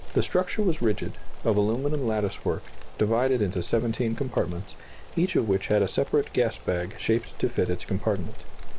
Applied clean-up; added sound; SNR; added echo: none; Insect; 4 dB; none.